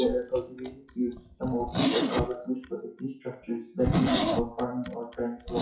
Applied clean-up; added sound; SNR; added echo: classical method WPE with log-MMSE.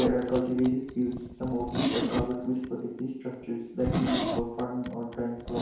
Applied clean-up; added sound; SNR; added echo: none; Zipper (clothing); 5 dB; reverberation time 1.0 s.